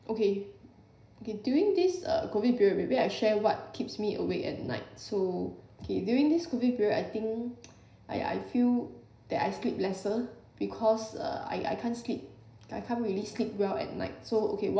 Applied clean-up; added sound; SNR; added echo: none; none; none; reverberation time 0.5 s.